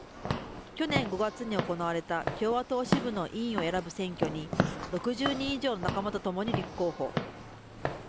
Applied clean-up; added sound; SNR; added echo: none; Walk, footsteps / Siren; 3 dB; none.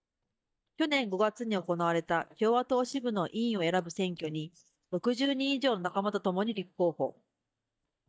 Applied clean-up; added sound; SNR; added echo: neural mask model DeepFilterNet 3.